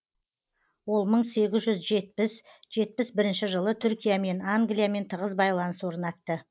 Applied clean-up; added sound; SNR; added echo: neural mask model Resemble Enhance denoiser.